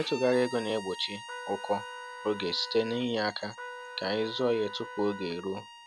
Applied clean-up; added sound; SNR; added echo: none; Trumpet + Bowed string instrument; 11 dB; none.